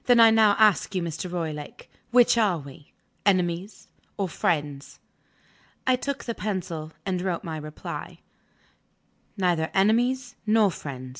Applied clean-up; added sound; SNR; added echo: none; none; none; none.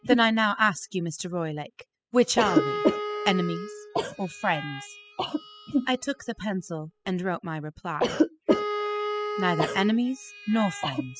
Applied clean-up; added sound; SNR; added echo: classical method spectral subtraction.